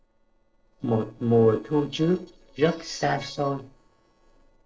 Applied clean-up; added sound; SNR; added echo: neural separator model SepFormer DNS4.